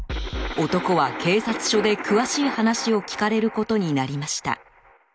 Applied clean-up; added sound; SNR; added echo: none; none; none; none.